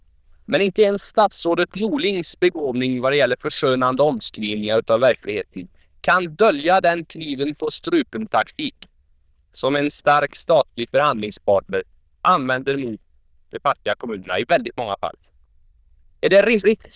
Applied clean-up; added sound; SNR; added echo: neural diffusion model UNIVERSE++.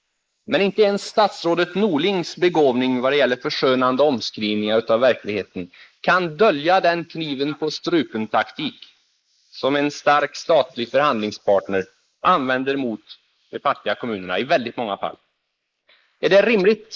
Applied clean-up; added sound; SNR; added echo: neural mask model Resemble Enhance denoiser.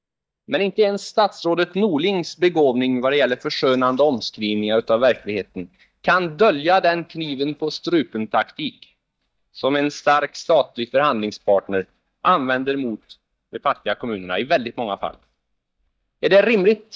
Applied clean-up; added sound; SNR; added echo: neural mask model DeepFilterNet 3.